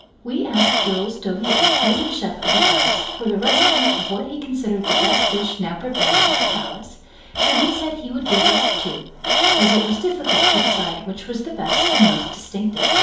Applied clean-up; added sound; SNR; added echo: none; Tools; -4 dB; reverberation time 2.8 s.